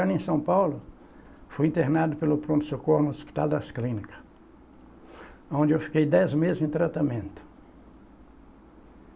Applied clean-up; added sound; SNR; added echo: none; none; none; none.